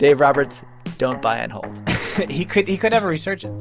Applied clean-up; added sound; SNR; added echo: none; none; none; none.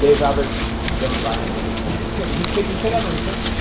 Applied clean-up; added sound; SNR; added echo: none; Wind; 0 dB; reverberation time 0.9 s.